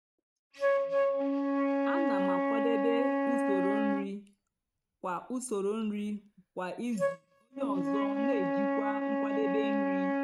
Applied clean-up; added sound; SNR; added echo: neural mask model RNNoise.